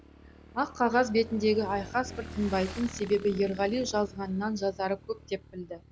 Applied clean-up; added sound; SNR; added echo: none; Motorcycle / Engine; 15 dB; none.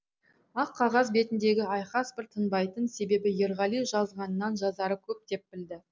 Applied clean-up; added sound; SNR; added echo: none; none; none; none.